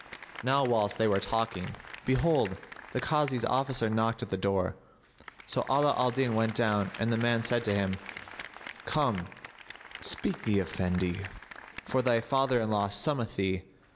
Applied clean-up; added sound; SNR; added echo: none; Applause; 16 dB; none.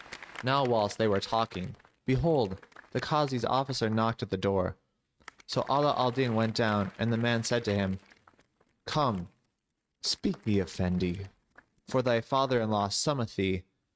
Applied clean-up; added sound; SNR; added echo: neural mask model RNNoise.